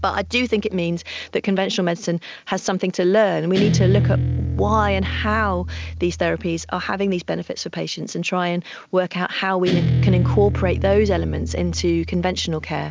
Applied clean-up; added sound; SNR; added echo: none; Guitar; 4 dB; none.